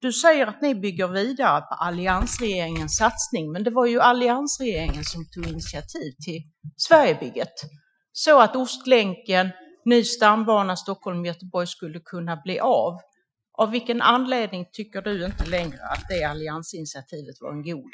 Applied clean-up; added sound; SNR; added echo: classical method Wiener filter.